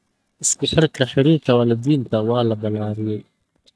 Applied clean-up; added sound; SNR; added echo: neural mask model DeepFilterNet 3.